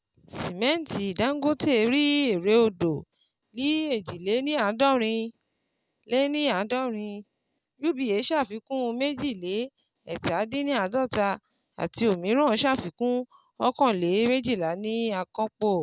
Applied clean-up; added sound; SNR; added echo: none; none; none; none.